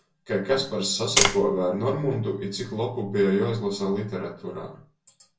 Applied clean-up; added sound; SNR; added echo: none; Tap; -4 dB; reverberation time 0.2 s.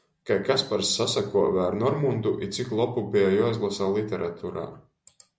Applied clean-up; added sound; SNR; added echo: none; none; none; none.